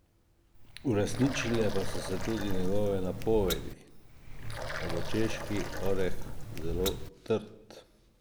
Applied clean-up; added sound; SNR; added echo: none; Water; -1 dB; none.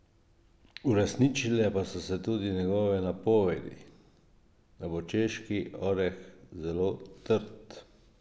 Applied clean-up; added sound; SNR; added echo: none; none; none; none.